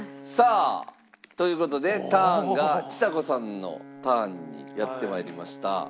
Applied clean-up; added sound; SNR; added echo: none; Brass instrument; 19 dB; none.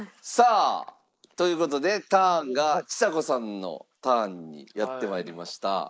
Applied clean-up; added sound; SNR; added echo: neural mask model Resemble Enhance denoiser.